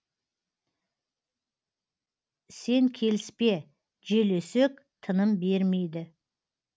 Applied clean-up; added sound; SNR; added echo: none; none; none; none.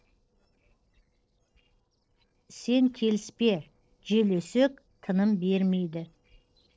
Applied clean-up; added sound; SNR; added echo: neural separator model SepFormer DNS4.